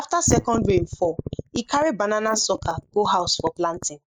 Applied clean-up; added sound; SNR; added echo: neural mask model Resemble Enhance denoiser.